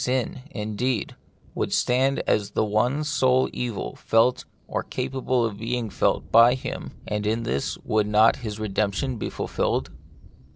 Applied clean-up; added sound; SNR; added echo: none; Thunder; 20 dB; none.